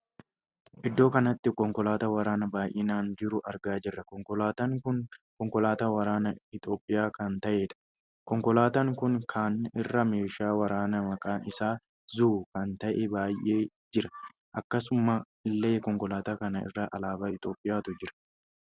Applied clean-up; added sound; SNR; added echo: none; none; none; none.